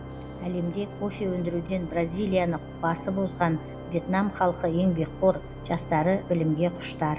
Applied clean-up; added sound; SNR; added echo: none; Organ; 11 dB; none.